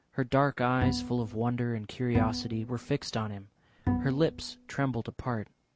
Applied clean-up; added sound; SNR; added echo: none; Bowed string instrument; 3 dB; none.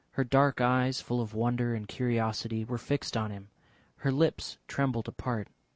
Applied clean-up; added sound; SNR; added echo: none; none; none; none.